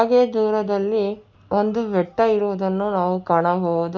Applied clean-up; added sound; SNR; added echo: none; none; none; none.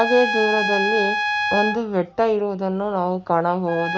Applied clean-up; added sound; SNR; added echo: none; Trumpet; 4 dB; none.